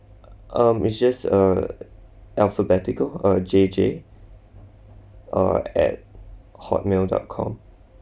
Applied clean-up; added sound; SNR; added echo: none; none; none; none.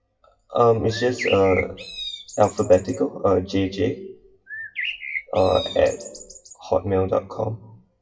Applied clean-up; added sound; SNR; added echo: classical method WPE with log-MMSE.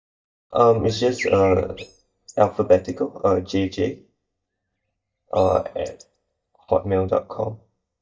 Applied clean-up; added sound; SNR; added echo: neural mask model DeepFilterNet 3.